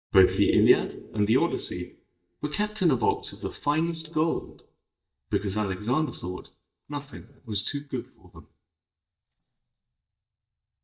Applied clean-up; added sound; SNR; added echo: neural mask model DeepFilterNet 3.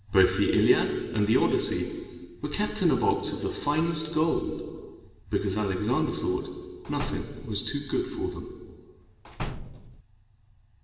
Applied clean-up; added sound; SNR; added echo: none; Slam; 8 dB; reverberation time 1.6 s.